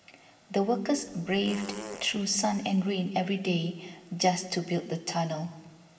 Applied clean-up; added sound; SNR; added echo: none; Fart; 14 dB; reverberation time 1.1 s.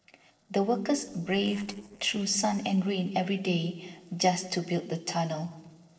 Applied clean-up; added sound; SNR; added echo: neural separator model SepFormer DNS4.